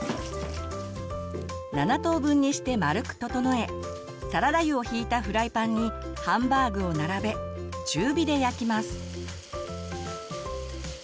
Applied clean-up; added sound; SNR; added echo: none; Telephone; 18 dB; none.